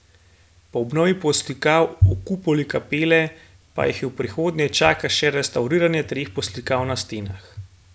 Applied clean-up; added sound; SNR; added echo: none; none; none; none.